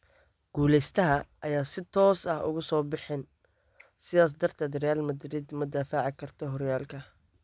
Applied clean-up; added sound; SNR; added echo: none; none; none; none.